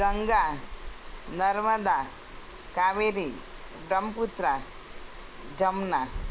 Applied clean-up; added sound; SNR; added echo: none; Rain; 10 dB; none.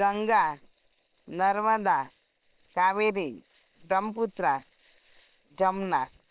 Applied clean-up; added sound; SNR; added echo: neural separator model SepFormer WHAM!.